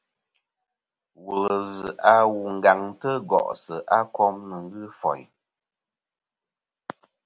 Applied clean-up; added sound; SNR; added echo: none; none; none; none.